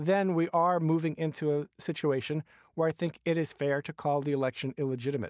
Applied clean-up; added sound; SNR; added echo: none; none; none; none.